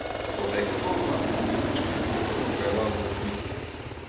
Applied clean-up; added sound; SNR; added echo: none; Aircraft; -4 dB; reverberation time 0.9 s.